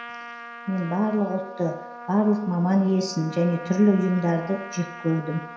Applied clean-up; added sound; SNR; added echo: none; Trumpet; 15 dB; reverberation time 0.7 s.